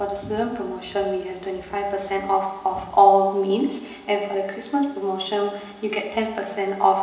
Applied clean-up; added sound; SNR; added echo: none; none; none; reverberation time 1.0 s.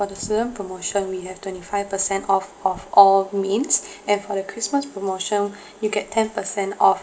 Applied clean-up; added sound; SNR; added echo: none; none; none; none.